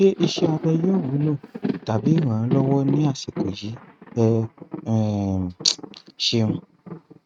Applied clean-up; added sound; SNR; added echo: neural mask model RNNoise.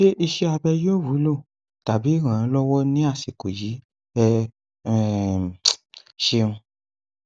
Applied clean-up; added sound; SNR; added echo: none; none; none; none.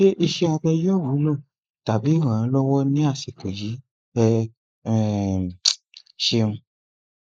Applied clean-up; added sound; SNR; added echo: neural mask model Resemble Enhance denoiser.